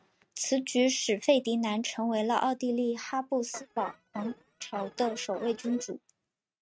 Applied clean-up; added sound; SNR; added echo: neural mask model RNNoise.